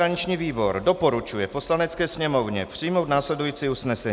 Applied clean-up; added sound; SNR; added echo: none; none; none; none.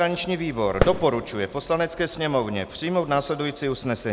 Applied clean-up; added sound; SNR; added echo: none; Fireworks; 6 dB; none.